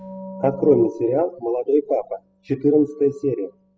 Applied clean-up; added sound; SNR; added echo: classical method spectral subtraction.